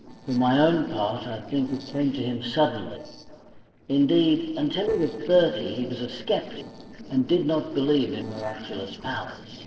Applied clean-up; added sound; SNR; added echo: neural separator model SepFormer DNS4.